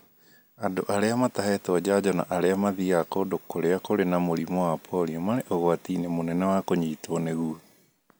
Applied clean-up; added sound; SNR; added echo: none; none; none; none.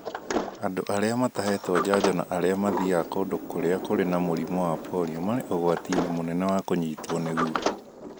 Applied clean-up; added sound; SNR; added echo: none; Sliding door; 6 dB; none.